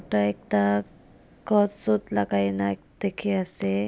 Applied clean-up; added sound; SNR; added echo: none; none; none; none.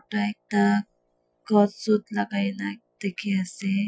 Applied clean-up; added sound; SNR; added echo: classical method Wiener filter.